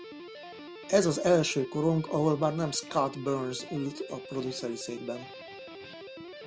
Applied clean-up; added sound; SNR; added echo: none; Guitar; 14 dB; none.